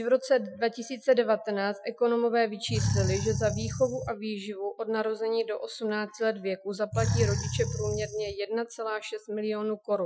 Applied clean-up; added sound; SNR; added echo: classical method Wiener filter.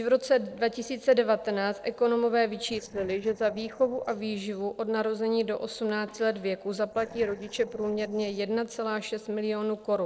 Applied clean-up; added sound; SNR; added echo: neural separator model SepFormer DNS4.